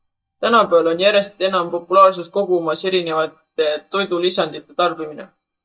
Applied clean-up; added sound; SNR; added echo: neural mask model DeepFilterNet 3.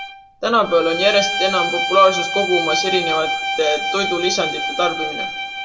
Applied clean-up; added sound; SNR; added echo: none; Bowed string instrument; 3 dB; reverberation time 1.9 s.